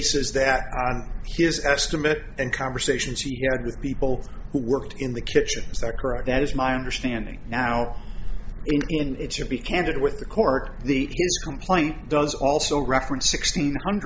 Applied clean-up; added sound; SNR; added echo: none; none; none; none.